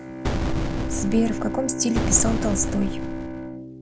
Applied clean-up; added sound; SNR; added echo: none; Boom + Bowed string instrument; 0 dB; none.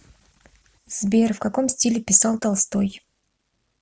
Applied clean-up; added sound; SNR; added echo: none; none; none; none.